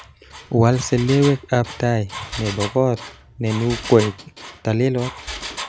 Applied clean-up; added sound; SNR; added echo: none; Engine; 13 dB; none.